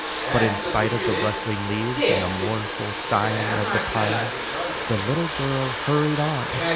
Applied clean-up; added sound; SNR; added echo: none; Domestic sounds, home sounds; 0 dB; none.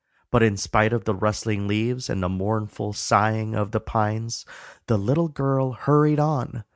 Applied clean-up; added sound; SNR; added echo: none; none; none; none.